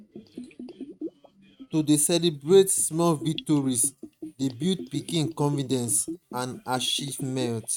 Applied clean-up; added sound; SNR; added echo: neural mask model RNNoise.